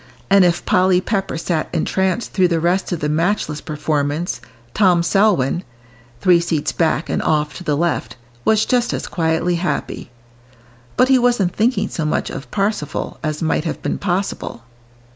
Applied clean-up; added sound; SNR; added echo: none; none; none; none.